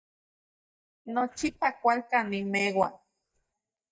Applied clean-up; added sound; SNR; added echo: neural mask model DeepFilterNet 3.